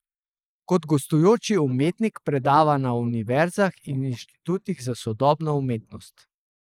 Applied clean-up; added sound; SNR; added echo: neural mask model Resemble Enhance denoiser.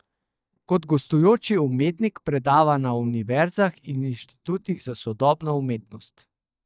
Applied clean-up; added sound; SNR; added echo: neural mask model DeepFilterNet 3.